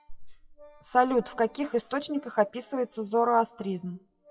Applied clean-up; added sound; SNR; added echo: classical method WPE with log-MMSE.